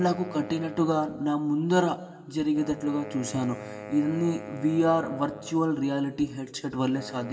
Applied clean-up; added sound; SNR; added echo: none; Wind instrument, woodwind instrument; 16 dB; reverberation time 2.4 s.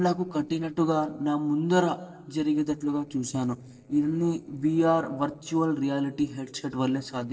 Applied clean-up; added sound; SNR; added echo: neural separator model SepFormer DNS4.